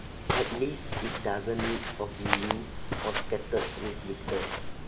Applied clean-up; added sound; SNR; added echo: none; Walk, footsteps; -1 dB; reverberation time 1.2 s.